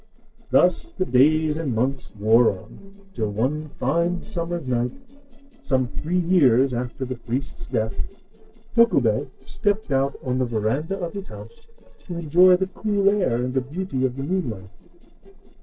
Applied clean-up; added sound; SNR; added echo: neural separator model SepFormer DNS4.